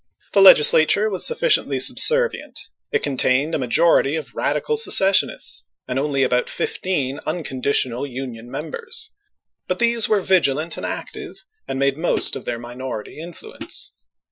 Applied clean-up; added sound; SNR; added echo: classical method Wiener filter.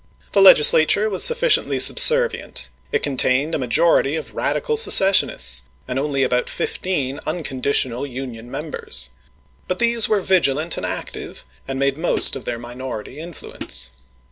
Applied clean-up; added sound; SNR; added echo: none; Hi-hat; 10 dB; none.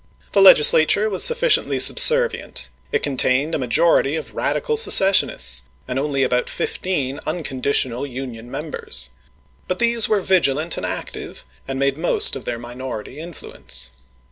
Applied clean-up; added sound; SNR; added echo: none; none; none; none.